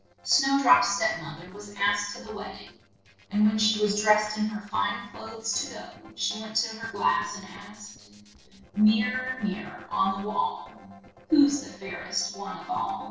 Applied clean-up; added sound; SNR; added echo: neural separator model SepFormer DNS4.